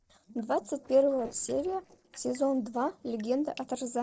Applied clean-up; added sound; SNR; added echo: neural separator model SepFormer DNS4.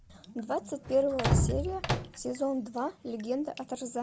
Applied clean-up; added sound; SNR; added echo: none; Drip + Microwave oven; 1 dB; none.